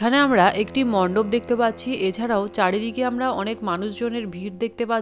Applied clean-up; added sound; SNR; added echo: none; Bowed string instrument; 19 dB; none.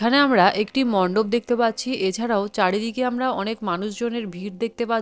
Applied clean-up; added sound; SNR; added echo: neural separator model SepFormer DNS4.